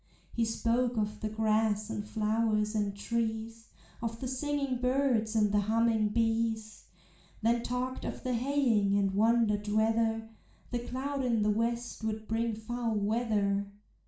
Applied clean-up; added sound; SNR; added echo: none; none; none; reverberation time 0.4 s.